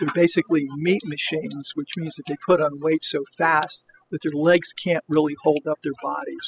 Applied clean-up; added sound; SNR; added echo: classical method spectral subtraction.